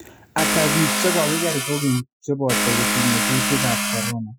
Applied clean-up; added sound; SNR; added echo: classical method Wiener filter.